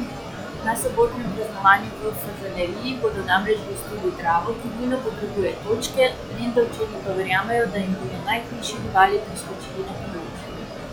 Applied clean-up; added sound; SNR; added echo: classical method log-MMSE.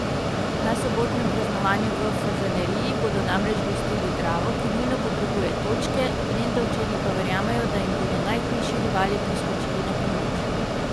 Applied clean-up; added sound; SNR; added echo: none; Mechanisms; -4 dB; none.